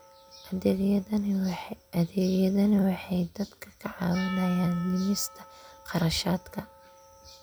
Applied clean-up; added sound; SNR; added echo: none; Percussion; 20 dB; none.